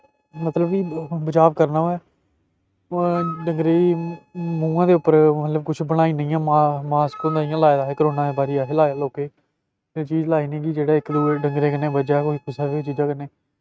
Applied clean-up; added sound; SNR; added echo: neural mask model RNNoise.